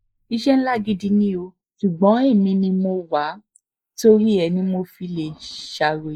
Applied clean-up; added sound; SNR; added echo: neural mask model Resemble Enhance denoiser.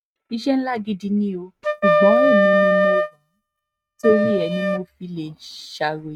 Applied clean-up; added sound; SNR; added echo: neural mask model RNNoise.